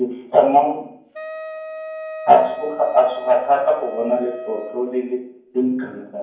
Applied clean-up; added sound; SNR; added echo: none; Wind instrument, woodwind instrument; 14 dB; reverberation time 0.9 s.